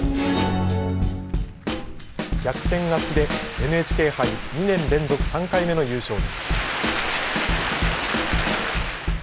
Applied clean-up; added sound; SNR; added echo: none; Snare drum / Drum kit; 3 dB; none.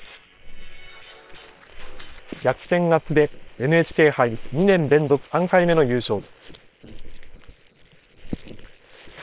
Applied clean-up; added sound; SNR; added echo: neural separator model SepFormer WHAM!.